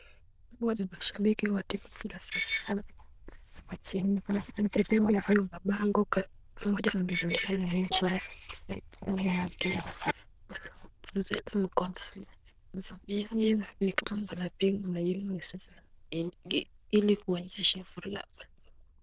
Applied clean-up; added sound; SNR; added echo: neural diffusion model UNIVERSE++.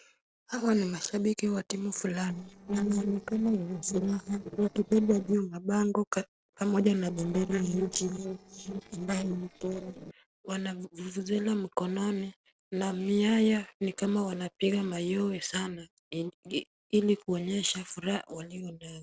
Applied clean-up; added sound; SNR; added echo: neural separator model SepFormer DNS4.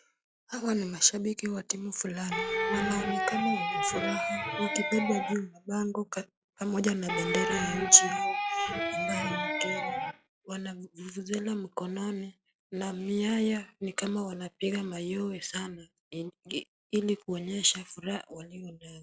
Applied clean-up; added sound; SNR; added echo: classical method log-MMSE.